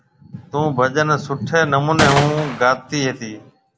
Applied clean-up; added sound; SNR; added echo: none; Gunshot, gunfire; 2 dB; none.